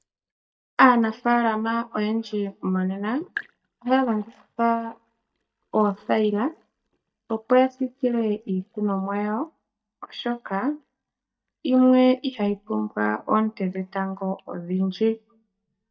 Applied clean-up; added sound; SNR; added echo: neural mask model DeepFilterNet 3.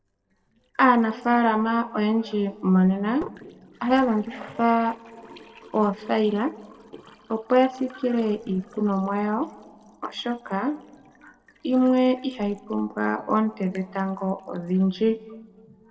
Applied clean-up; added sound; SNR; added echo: neural separator model SepFormer DNS4.